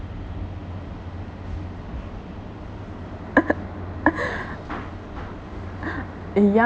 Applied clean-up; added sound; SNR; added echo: none; none; none; none.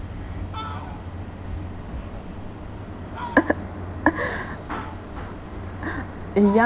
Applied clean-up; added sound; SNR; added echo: none; Fowl; 15 dB; none.